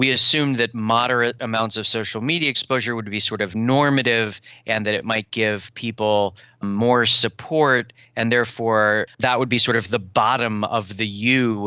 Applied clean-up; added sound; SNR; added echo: none; none; none; none.